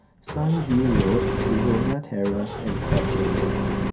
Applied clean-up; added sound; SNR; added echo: none; Engine; 0 dB; reverberation time 0.3 s.